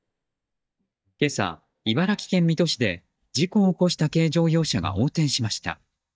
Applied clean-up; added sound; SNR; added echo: neural mask model DeepFilterNet 3.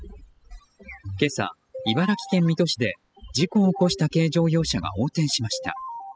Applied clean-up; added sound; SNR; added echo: classical method spectral subtraction.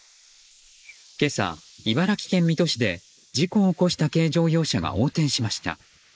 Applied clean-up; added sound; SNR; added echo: neural mask model Resemble Enhance denoiser.